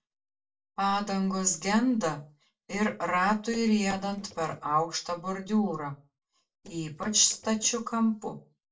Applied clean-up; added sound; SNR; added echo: neural separator model SepFormer DNS4.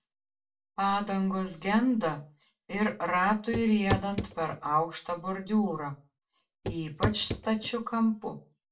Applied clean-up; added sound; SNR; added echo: none; Walk, footsteps / Run / Wood; 5 dB; reverberation time 0.2 s.